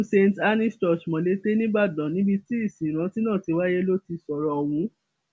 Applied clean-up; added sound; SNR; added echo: none; none; none; none.